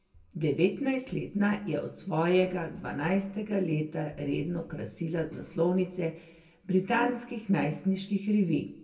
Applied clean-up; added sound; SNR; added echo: none; none; none; reverberation time 0.2 s.